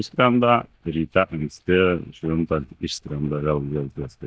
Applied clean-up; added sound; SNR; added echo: neural mask model DeepFilterNet 3.